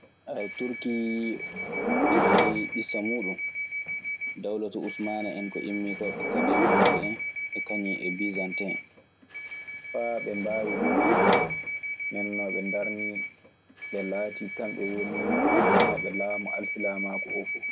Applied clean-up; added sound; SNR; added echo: none; Subway, metro, underground / Door; -5 dB; none.